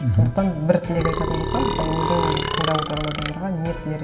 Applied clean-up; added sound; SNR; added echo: none; Burping, eructation; 2 dB; reverberation time 1.3 s.